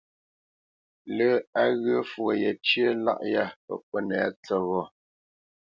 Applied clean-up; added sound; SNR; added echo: none; none; none; none.